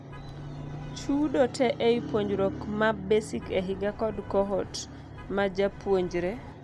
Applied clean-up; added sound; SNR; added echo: none; Vehicle horn, car horn, honking; 17 dB; none.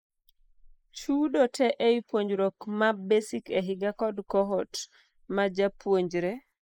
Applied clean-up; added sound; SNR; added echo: neural mask model Resemble Enhance denoiser.